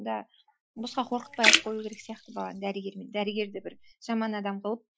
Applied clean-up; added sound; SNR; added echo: classical method Wiener filter.